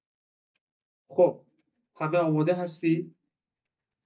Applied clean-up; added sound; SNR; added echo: neural mask model DeepFilterNet 3.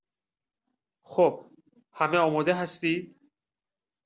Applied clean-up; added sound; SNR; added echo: none; none; none; none.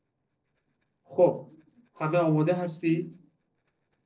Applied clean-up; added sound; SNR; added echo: neural separator model SepFormer DNS4.